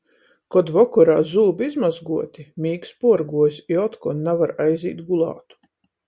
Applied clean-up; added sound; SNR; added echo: none; none; none; none.